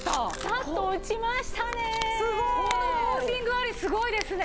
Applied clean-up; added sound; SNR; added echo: none; Tearing; 10 dB; none.